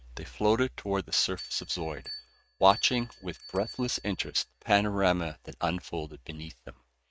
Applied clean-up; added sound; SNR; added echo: neural mask model RNNoise.